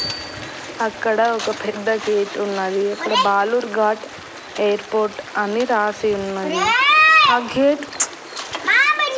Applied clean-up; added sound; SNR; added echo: none; Bicycle bell + Stream; 16 dB; none.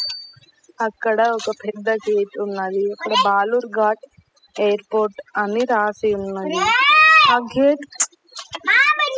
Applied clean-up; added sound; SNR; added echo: classical method spectral subtraction.